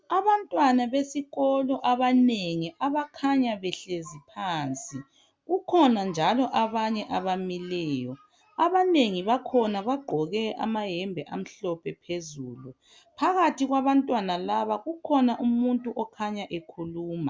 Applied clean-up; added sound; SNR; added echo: none; none; none; none.